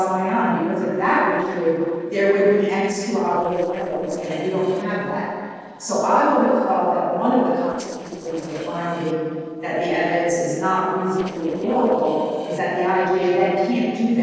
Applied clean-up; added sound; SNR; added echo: neural separator model SepFormer DNS4.